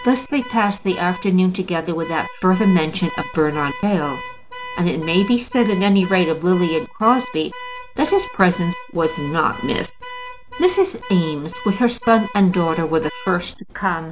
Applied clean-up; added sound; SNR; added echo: none; Alarm / Car; 15 dB; none.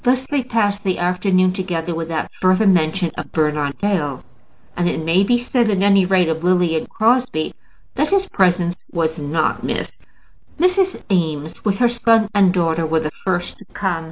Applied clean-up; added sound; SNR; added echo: none; none; none; none.